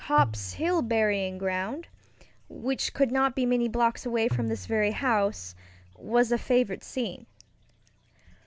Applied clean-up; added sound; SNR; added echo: none; Tabla; 11 dB; none.